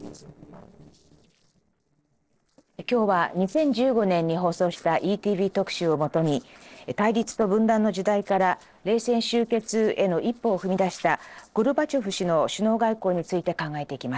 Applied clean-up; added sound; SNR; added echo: neural separator model SepFormer DNS4.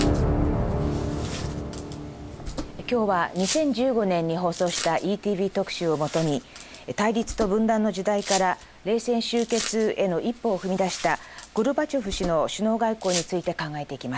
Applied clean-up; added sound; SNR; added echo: none; Domestic sounds, home sounds; 13 dB; none.